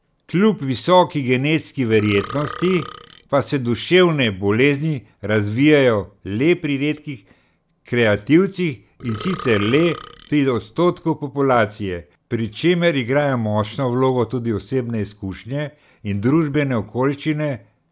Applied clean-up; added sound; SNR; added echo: none; Burping, eructation; 14 dB; none.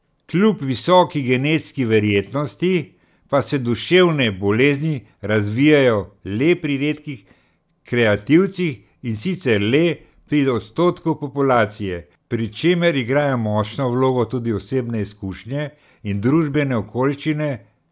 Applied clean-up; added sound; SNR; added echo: none; none; none; none.